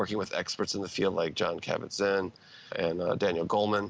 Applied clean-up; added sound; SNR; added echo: none; none; none; none.